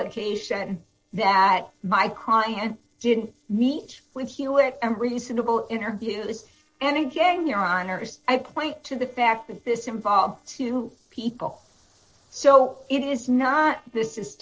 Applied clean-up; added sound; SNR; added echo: neural separator model SepFormer DNS4.